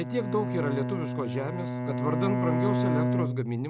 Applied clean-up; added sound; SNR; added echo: none; Bowed string instrument; -3 dB; none.